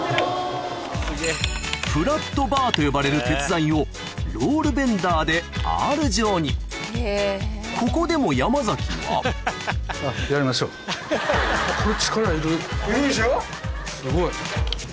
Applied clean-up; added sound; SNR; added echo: none; Computer keyboard; 17 dB; none.